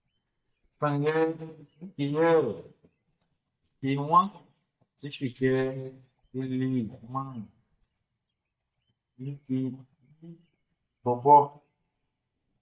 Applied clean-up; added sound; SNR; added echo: neural mask model DeepFilterNet 3.